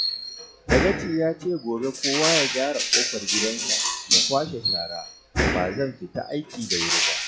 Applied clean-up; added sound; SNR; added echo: classical method log-MMSE.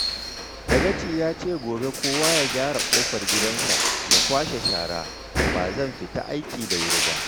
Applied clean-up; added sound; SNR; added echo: none; Crushing; -3 dB; none.